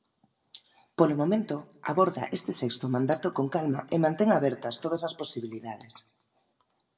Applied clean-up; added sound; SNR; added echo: none; none; none; reverberation time 0.5 s.